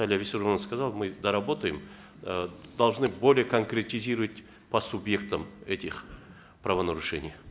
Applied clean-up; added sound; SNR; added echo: none; none; none; none.